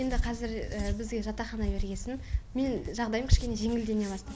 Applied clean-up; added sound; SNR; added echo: none; Hands; 0 dB; none.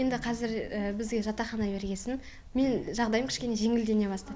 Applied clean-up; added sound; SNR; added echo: none; none; none; none.